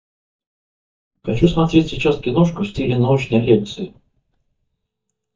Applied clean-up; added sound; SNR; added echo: neural mask model DeepFilterNet 3.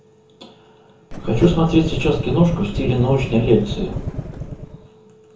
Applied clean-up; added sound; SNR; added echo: none; Engine starting / Car; 6 dB; reverberation time 0.5 s.